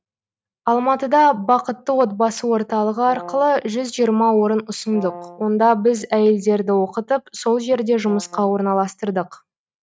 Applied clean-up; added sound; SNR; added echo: neural mask model RNNoise.